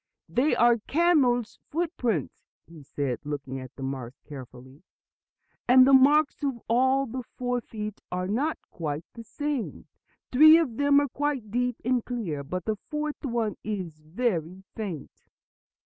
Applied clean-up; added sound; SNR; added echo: none; none; none; none.